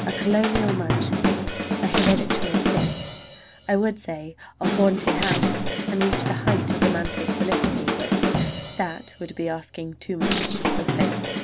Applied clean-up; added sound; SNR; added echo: none; Drum / Drum kit + Coin (dropping); -3 dB; none.